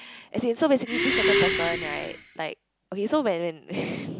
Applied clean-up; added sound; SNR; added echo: none; Breathing; -1 dB; none.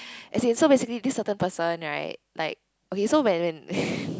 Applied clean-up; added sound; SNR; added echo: none; none; none; none.